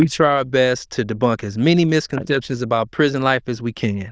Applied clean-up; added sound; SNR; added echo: neural diffusion model UNIVERSE++.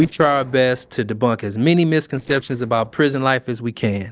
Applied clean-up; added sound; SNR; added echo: neural separator model SepFormer DNS4.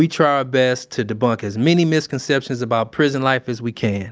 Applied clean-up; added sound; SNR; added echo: none; none; none; none.